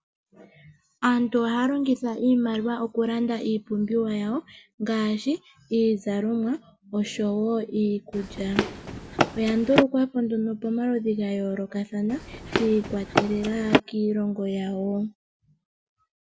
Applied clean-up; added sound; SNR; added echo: none; Run; 1 dB; none.